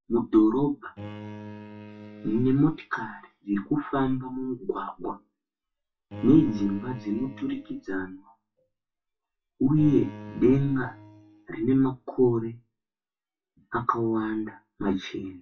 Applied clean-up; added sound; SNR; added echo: classical method WPE with log-MMSE.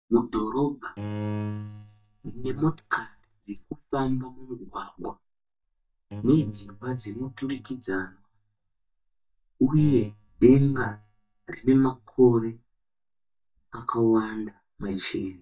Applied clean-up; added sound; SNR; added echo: neural mask model DeepFilterNet 3.